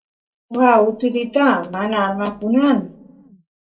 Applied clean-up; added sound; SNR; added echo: none; none; none; reverberation time 0.2 s.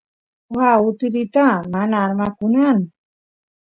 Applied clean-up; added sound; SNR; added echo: none; none; none; none.